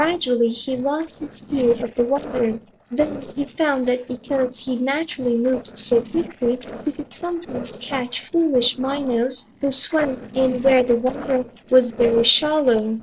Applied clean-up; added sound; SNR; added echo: neural separator model SepFormer DNS4.